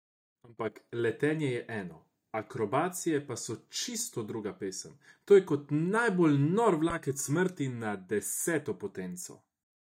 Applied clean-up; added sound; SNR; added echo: neural mask model DeepFilterNet 3.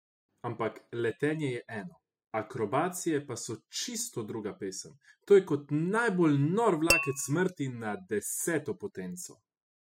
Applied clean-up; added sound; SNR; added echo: classical method spectral subtraction.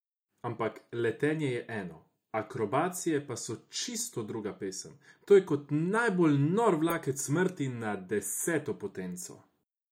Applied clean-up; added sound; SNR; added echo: neural mask model Resemble Enhance denoiser.